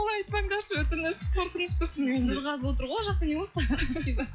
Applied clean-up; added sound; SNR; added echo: classical method log-MMSE.